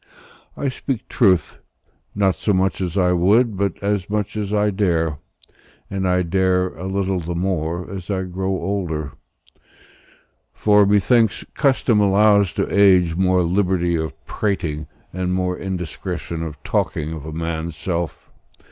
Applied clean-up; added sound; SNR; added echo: none; none; none; none.